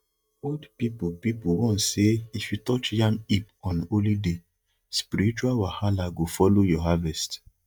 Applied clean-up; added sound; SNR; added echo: neural mask model DeepFilterNet 3.